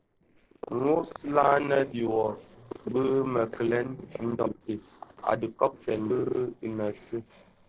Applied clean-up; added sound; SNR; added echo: neural separator model SepFormer DNS4.